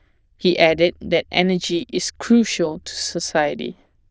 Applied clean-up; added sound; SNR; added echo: neural diffusion model UNIVERSE++.